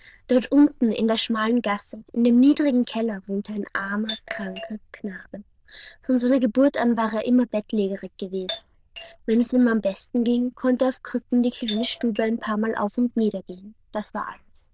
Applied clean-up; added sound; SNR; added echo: neural diffusion model UNIVERSE++.